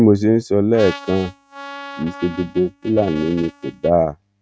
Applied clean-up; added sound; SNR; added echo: neural mask model RNNoise.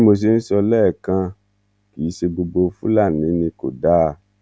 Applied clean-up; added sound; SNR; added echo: none; none; none; none.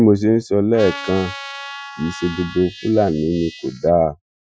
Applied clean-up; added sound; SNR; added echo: classical method Wiener filter.